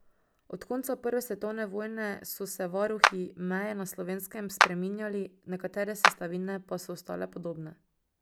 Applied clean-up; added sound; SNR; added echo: none; Clapping; -4 dB; none.